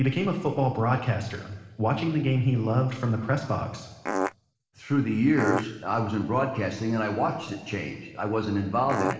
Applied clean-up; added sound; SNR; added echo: none; Fart; 1 dB; reverberation time 1.4 s.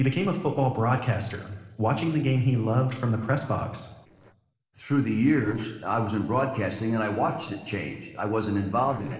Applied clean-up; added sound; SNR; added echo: neural separator model SepFormer DNS4.